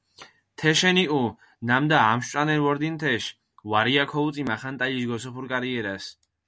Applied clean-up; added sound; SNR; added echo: none; none; none; none.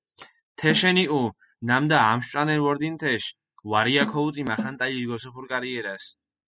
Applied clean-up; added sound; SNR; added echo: classical method spectral subtraction.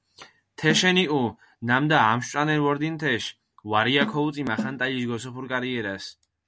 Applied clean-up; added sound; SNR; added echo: none; Snare drum; 8 dB; none.